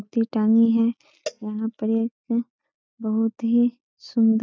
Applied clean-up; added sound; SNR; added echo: neural mask model DeepFilterNet 3.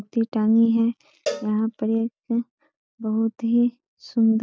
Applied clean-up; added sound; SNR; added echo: none; Cowbell; 13 dB; none.